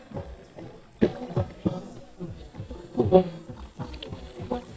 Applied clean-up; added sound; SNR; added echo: neural mask model DeepFilterNet 3.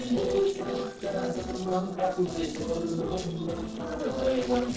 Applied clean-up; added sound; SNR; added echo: neural separator model SepFormer DNS4.